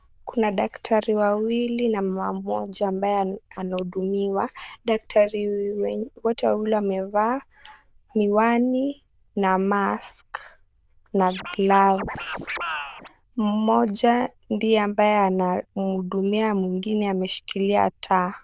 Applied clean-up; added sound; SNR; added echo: neural diffusion model UNIVERSE++.